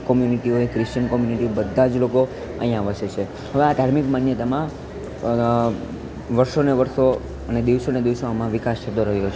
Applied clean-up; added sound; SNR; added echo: none; none; none; none.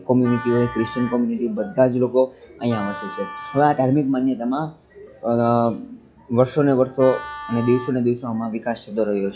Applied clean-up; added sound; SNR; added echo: classical method log-MMSE.